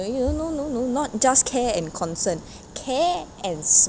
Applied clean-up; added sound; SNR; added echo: none; none; none; none.